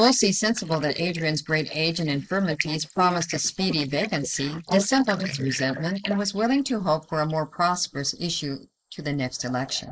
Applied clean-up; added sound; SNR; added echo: neural mask model Resemble Enhance denoiser.